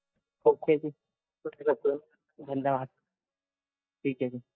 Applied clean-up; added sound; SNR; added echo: neural mask model DeepFilterNet 3.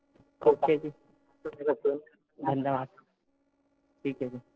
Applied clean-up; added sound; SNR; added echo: neural separator model SepFormer DNS4.